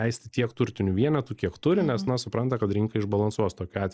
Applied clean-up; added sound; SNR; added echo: neural mask model Resemble Enhance denoiser.